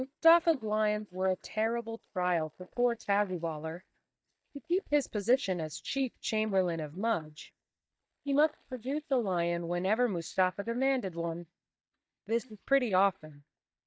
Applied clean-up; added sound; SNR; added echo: neural mask model DeepFilterNet 3.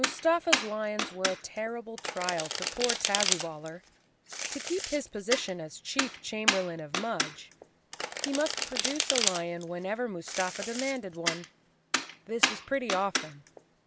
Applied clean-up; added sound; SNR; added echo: none; Domestic sounds, home sounds; 0 dB; none.